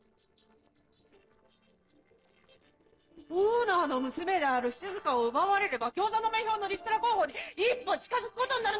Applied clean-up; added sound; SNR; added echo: neural separator model SepFormer DNS4.